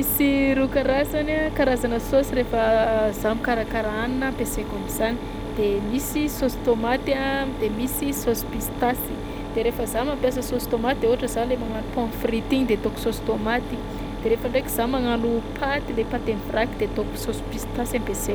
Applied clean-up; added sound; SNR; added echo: none; Mechanisms; 6 dB; none.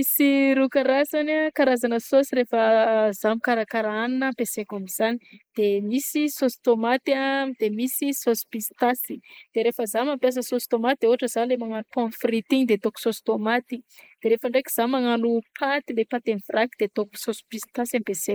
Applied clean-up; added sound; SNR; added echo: neural mask model Resemble Enhance denoiser.